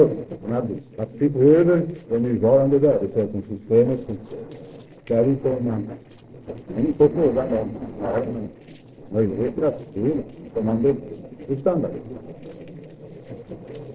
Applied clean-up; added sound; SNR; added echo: neural separator model SepFormer DNS4.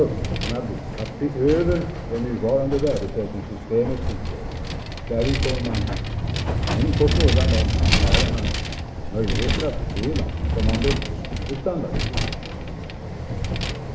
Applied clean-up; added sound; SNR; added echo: none; Vehicle; -2 dB; reverberation time 0.8 s.